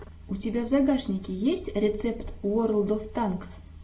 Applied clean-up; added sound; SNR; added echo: none; none; none; reverberation time 0.3 s.